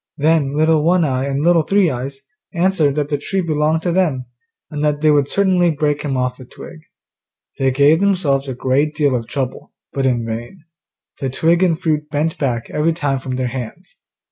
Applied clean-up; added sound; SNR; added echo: none; none; none; none.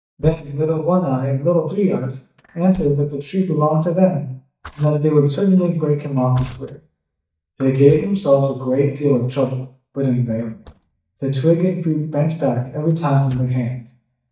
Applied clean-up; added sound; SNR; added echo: neural mask model DeepFilterNet 3.